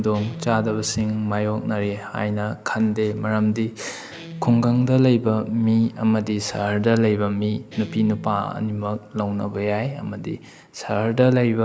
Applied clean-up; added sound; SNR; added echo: none; Guitar; 20 dB; none.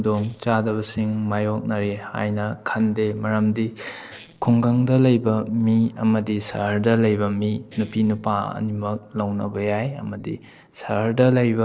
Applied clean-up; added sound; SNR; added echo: neural separator model SepFormer DNS4.